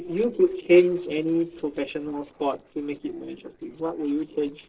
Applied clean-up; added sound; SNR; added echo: neural separator model SepFormer DNS4.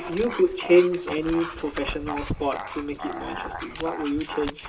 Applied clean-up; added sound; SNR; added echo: none; Dog; 9 dB; reverberation time 0.2 s.